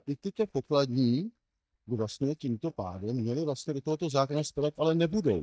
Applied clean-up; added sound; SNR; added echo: neural mask model DeepFilterNet 3.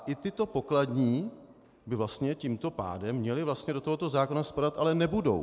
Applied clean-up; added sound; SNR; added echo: none; none; none; none.